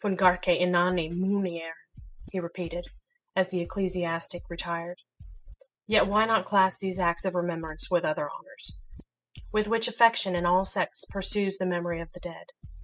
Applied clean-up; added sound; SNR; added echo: classical method spectral subtraction.